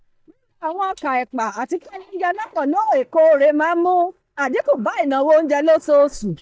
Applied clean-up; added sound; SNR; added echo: neural mask model DeepFilterNet 3.